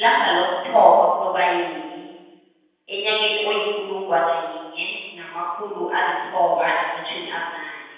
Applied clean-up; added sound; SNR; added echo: none; none; none; reverberation time 1.2 s.